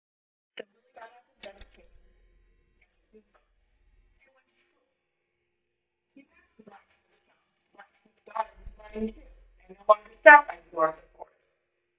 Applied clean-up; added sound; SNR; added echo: neural mask model DeepFilterNet 3.